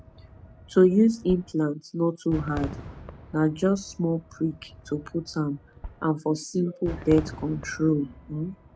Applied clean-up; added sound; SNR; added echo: none; Fireworks; 15 dB; none.